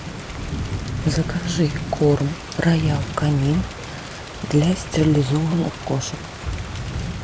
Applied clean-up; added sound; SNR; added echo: none; Thunder / Rain; 7 dB; none.